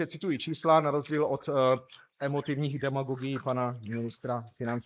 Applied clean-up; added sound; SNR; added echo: neural mask model Resemble Enhance denoiser.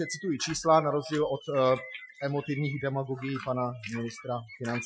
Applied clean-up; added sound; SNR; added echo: classical method Wiener filter.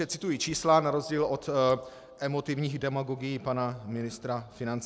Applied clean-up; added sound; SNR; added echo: none; none; none; none.